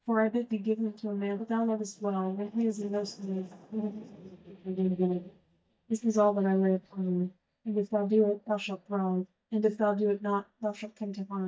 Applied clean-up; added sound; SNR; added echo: neural mask model DeepFilterNet 3.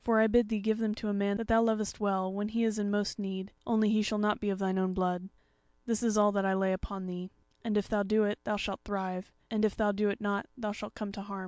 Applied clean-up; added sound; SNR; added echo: none; none; none; none.